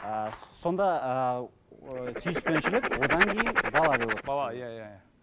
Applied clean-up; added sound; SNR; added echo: none; Writing; -1 dB; none.